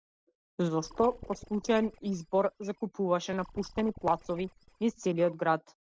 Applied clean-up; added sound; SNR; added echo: neural separator model SepFormer DNS4.